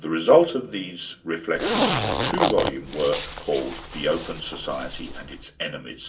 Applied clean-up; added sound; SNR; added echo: none; Zipper (clothing); 2 dB; reverberation time 0.2 s.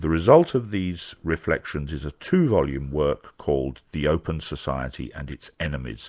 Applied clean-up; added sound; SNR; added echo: none; none; none; none.